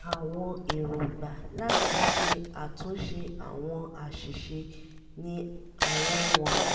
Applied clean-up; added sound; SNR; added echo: none; Camera; -4 dB; reverberation time 1.3 s.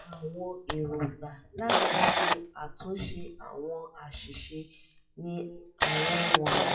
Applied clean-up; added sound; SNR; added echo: classical method WPE with log-MMSE.